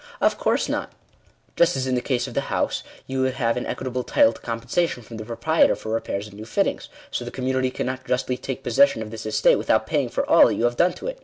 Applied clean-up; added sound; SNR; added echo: none; none; none; none.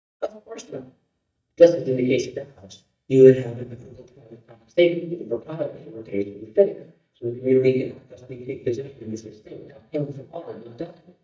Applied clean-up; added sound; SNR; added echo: neural mask model DeepFilterNet 3.